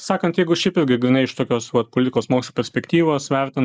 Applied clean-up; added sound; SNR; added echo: neural mask model Resemble Enhance denoiser.